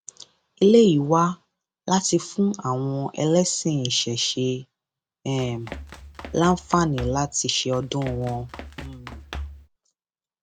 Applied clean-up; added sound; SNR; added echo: none; Run; 14 dB; none.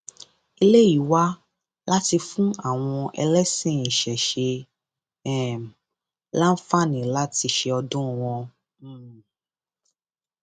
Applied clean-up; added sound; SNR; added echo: none; none; none; none.